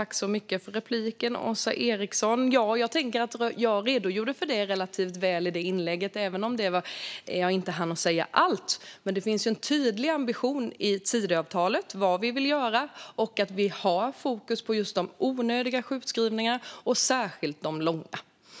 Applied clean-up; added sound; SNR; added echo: none; none; none; none.